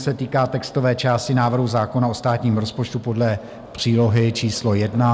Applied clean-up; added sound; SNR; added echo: none; none; none; none.